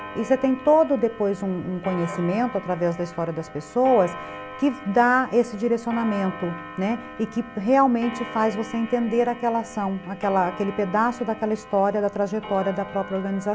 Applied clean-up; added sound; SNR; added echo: none; Clock; 15 dB; none.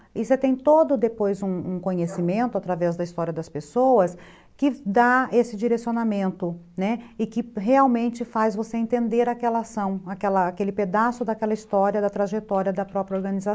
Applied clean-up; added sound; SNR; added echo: none; none; none; none.